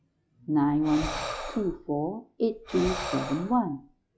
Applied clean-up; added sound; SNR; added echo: classical method log-MMSE.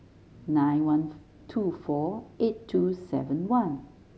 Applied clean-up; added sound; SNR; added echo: none; none; none; none.